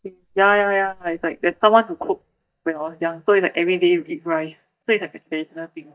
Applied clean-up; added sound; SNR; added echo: neural mask model DeepFilterNet 3.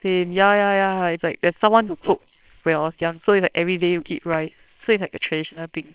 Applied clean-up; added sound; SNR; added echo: neural separator model SepFormer WHAMR!.